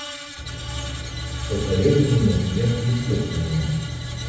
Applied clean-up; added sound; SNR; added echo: none; Screech; 13 dB; reverberation time 1.1 s.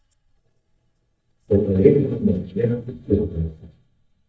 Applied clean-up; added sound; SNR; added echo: neural mask model DeepFilterNet 3.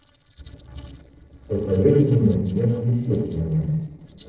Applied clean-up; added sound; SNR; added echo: neural separator model SepFormer DNS4.